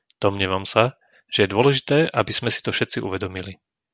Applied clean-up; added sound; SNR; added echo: none; none; none; none.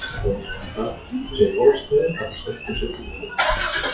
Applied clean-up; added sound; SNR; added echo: classical method WPE with log-MMSE.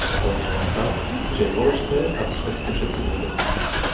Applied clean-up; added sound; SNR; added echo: none; Engine starting / Car; -2 dB; reverberation time 2.1 s.